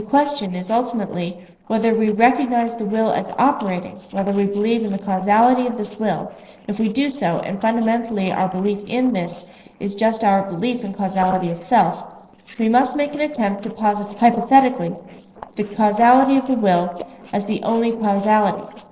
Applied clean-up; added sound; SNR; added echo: neural separator model SepFormer DNS4.